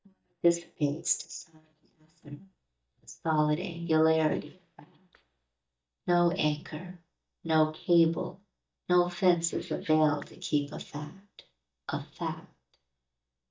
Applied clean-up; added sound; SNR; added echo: neural mask model DeepFilterNet 3.